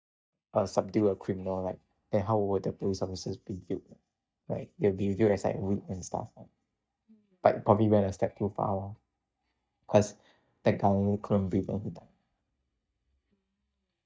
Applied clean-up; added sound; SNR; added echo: neural mask model DeepFilterNet 3.